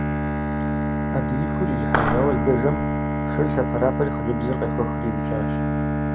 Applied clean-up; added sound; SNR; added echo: none; Bowed string instrument + Clapping; -4 dB; none.